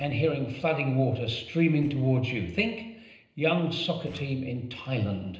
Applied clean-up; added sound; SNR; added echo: neural separator model SepFormer DNS4.